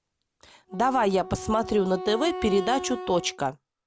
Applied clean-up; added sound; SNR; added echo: none; Wind instrument, woodwind instrument; 11 dB; none.